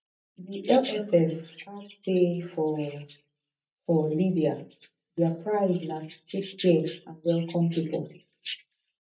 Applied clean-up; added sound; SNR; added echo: neural mask model DeepFilterNet 3.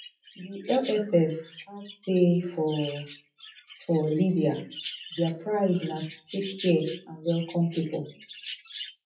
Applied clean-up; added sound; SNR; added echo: classical method WPE with log-MMSE.